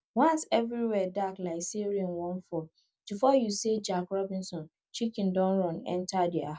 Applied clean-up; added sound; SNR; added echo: none; none; none; none.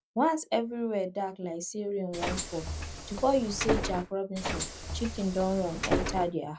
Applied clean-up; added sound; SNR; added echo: none; Bus; 3 dB; none.